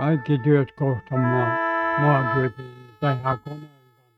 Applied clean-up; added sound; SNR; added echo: neural mask model RNNoise.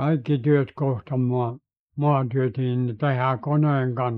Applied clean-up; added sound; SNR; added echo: neural mask model Resemble Enhance denoiser.